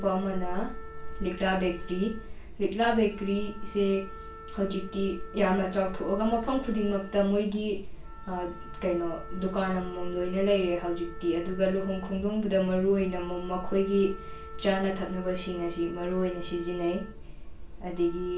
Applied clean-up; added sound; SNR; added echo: none; Wind instrument, woodwind instrument; 18 dB; reverberation time 0.3 s.